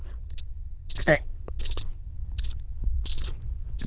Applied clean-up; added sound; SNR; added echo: neural diffusion model UNIVERSE++.